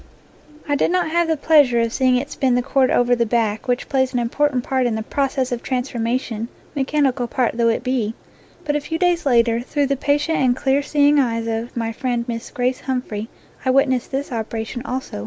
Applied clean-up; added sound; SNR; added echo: none; none; none; none.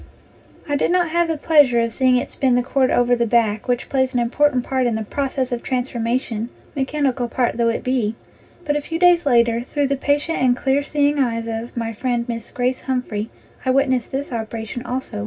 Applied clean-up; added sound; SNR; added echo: none; none; none; reverberation time 0.4 s.